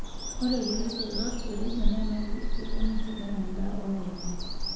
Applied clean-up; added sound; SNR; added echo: none; Bird vocalization, bird call, bird song; -4 dB; reverberation time 1.0 s.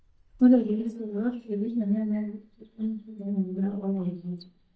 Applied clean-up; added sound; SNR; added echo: neural mask model DeepFilterNet 3.